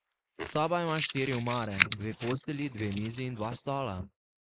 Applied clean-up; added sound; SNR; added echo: neural mask model Resemble Enhance denoiser.